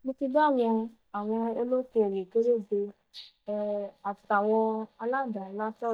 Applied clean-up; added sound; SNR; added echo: neural mask model DeepFilterNet 3.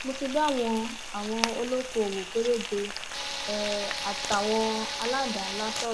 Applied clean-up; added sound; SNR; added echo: none; Frying (food) + Tools; 4 dB; none.